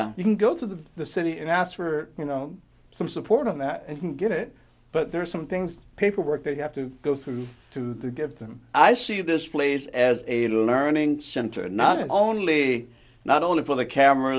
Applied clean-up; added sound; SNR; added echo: none; none; none; none.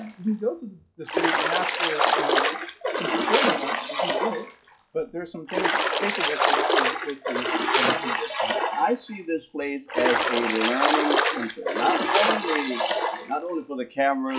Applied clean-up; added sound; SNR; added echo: classical method WPE with log-MMSE.